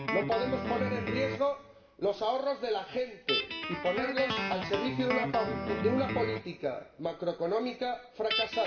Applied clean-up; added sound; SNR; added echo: none; Guitar; 4 dB; reverberation time 0.9 s.